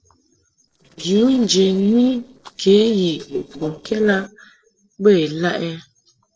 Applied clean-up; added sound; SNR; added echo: neural separator model SepFormer DNS4.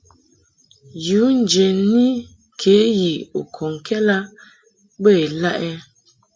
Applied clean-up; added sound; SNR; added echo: none; none; none; none.